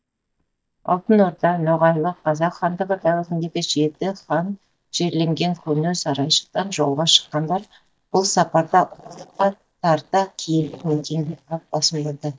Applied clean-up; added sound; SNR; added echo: neural mask model DeepFilterNet 3.